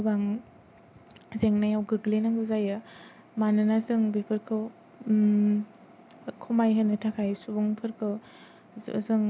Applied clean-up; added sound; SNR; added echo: none; none; none; none.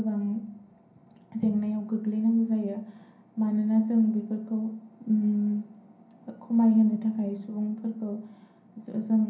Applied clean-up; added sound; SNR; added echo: none; none; none; reverberation time 0.6 s.